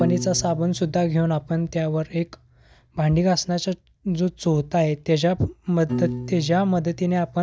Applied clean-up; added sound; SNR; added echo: none; Piano; 12 dB; none.